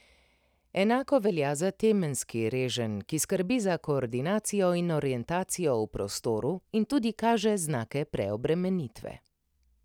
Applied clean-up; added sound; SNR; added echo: none; none; none; none.